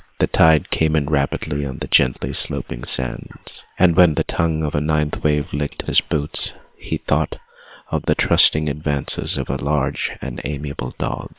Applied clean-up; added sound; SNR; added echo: neural separator model SepFormer WHAM!.